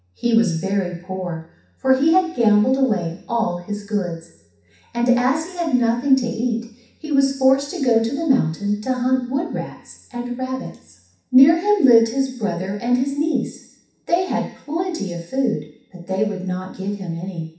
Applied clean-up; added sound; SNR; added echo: none; none; none; reverberation time 0.7 s.